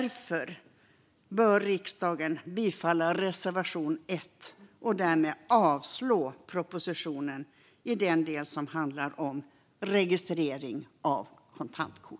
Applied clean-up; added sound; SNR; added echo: none; none; none; none.